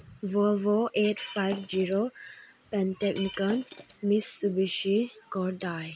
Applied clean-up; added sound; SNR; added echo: none; Shatter; 16 dB; none.